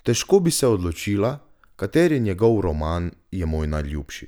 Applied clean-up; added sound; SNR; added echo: none; none; none; none.